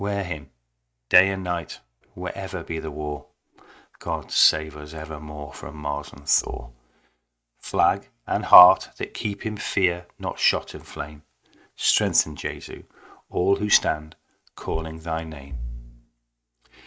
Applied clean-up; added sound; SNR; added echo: neural mask model RNNoise.